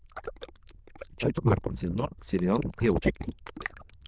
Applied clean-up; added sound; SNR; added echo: neural diffusion model UNIVERSE++.